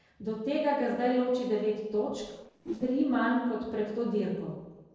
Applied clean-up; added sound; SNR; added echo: neural separator model SepFormer DNS4.